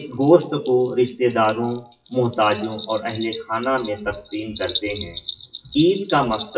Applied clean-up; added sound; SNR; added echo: classical method WPE with log-MMSE.